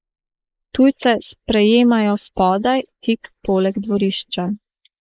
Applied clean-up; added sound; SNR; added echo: neural mask model Resemble Enhance denoiser.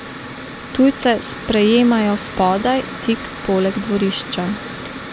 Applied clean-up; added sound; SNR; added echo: none; Mechanical fan; 11 dB; none.